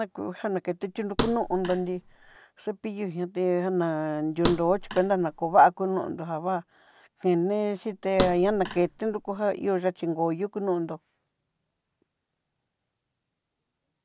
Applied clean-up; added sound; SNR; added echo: none; Thump, thud; 6 dB; none.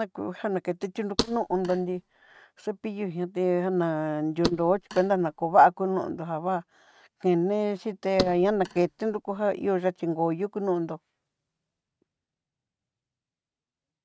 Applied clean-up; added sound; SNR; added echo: neural mask model RNNoise.